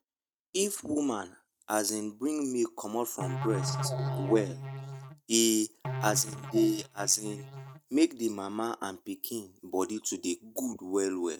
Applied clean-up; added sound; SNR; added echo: neural mask model RNNoise.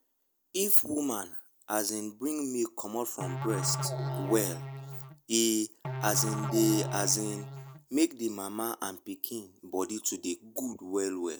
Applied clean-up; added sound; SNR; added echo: none; Musical instrument; 5 dB; none.